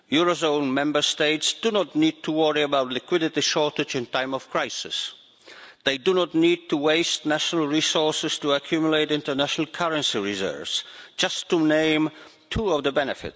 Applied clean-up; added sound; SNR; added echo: none; none; none; none.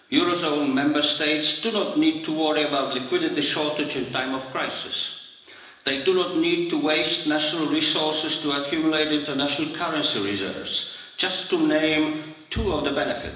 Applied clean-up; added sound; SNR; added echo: none; none; none; reverberation time 1.0 s.